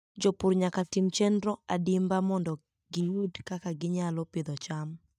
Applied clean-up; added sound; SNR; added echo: neural mask model DeepFilterNet 3.